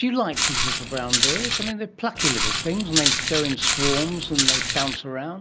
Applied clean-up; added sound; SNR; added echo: none; Walk, footsteps; -4 dB; none.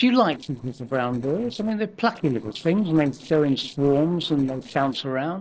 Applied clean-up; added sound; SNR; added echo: neural separator model SepFormer DNS4.